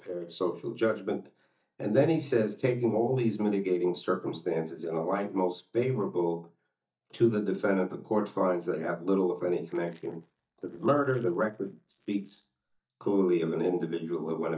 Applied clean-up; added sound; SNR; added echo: neural mask model DeepFilterNet 3.